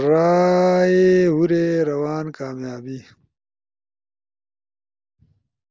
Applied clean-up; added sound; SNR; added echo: none; none; none; none.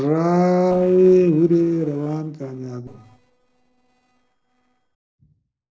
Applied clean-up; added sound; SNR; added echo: neural separator model SepFormer DNS4.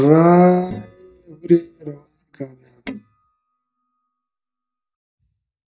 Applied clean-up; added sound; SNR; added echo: neural mask model DeepFilterNet 3.